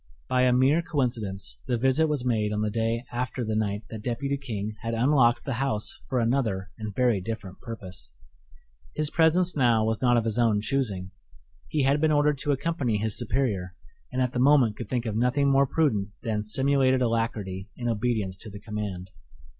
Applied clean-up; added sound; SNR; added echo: none; none; none; none.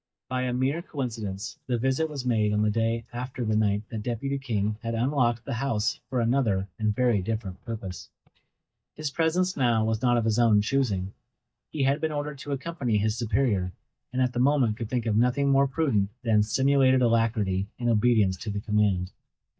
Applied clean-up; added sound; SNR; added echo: neural mask model DeepFilterNet 3.